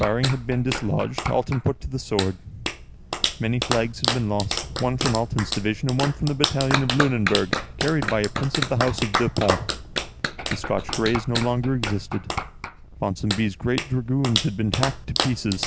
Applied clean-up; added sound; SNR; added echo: none; Clapping; 4 dB; none.